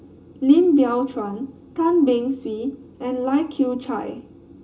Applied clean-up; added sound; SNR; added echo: none; none; none; reverberation time 0.2 s.